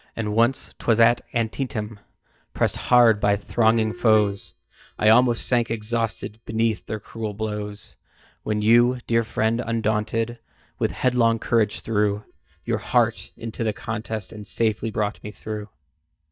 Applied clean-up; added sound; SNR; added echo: neural mask model DeepFilterNet 3.